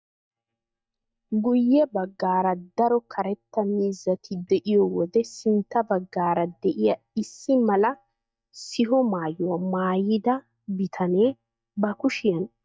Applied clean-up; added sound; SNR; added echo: neural mask model DeepFilterNet 3.